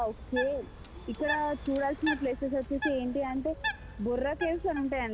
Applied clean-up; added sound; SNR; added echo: none; Bird; 8 dB; none.